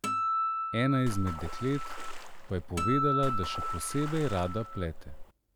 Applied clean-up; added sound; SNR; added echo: none; Water / Splash, splatter + Acoustic guitar; 1 dB; none.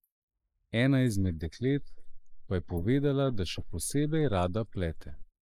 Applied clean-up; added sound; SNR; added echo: neural mask model Resemble Enhance denoiser.